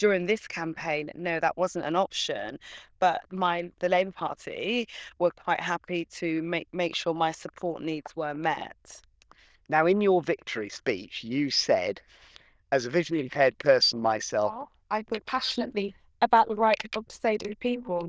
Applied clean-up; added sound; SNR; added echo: neural diffusion model UNIVERSE++.